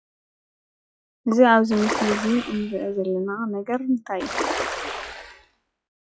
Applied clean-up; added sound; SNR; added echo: classical method log-MMSE.